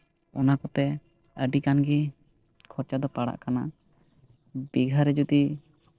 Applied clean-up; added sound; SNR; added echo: neural separator model SepFormer DNS4.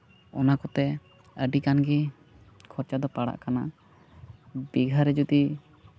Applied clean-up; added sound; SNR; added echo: none; none; none; none.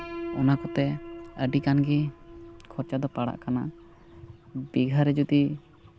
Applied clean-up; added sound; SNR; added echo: none; Piano; 15 dB; none.